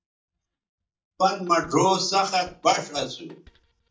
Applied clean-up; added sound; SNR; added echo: neural mask model DeepFilterNet 3.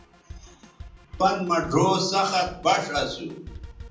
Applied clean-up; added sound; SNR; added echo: none; Drum kit; 18 dB; reverberation time 0.6 s.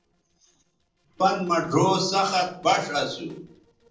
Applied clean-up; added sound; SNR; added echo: neural separator model SepFormer DNS4.